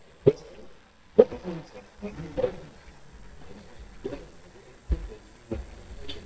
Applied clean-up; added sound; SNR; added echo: neural mask model DeepFilterNet 3.